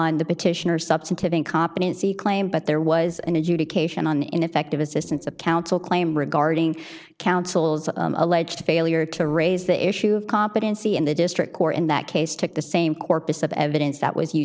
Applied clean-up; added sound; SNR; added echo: neural separator model SepFormer DNS4.